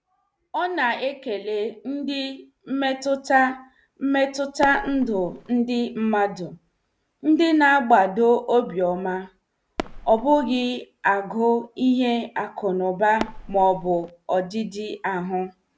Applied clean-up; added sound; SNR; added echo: none; Fireworks; 12 dB; none.